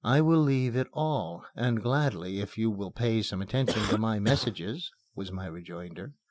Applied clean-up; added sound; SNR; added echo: none; Cough; 4 dB; none.